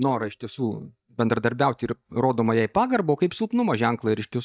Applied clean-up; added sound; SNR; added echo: neural mask model DeepFilterNet 3.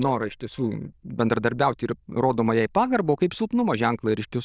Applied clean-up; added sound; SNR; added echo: neural diffusion model UNIVERSE++.